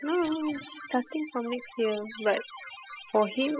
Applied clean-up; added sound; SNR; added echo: classical method spectral subtraction.